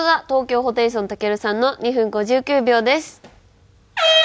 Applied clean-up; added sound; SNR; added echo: none; none; none; none.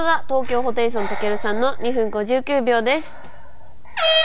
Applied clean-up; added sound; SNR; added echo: none; Breathing; 2 dB; none.